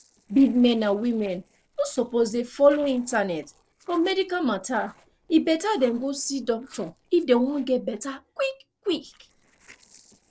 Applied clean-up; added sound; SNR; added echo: neural separator model SepFormer DNS4.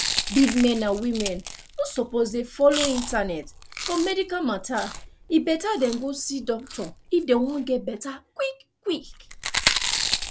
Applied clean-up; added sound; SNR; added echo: none; Chewing, mastication; 6 dB; none.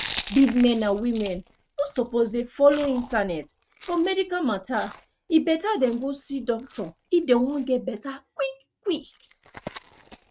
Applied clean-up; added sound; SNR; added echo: neural mask model RNNoise.